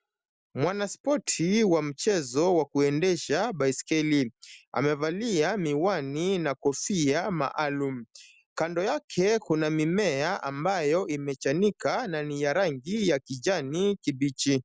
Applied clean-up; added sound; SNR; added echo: none; none; none; none.